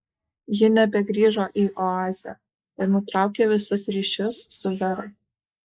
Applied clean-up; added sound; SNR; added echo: neural mask model Resemble Enhance denoiser.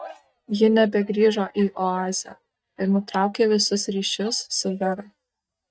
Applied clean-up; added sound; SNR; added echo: neural mask model DeepFilterNet 3.